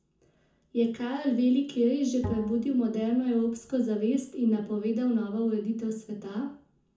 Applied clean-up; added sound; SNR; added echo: none; Bowed string instrument; 12 dB; reverberation time 0.6 s.